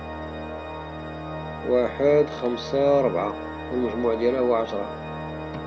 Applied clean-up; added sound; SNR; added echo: none; Organ; 8 dB; none.